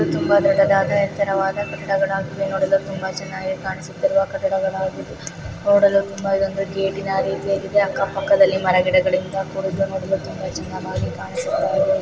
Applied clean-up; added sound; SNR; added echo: none; Bowed string instrument; 17 dB; reverberation time 1.3 s.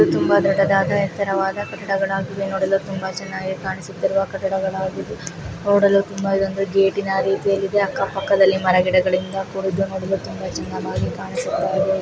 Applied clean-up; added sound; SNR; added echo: none; none; none; none.